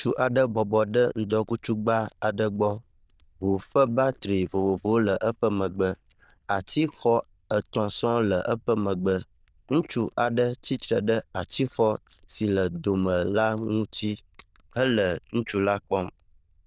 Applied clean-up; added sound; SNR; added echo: neural diffusion model UNIVERSE++.